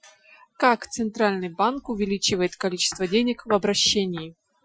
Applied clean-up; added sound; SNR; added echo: classical method Wiener filter.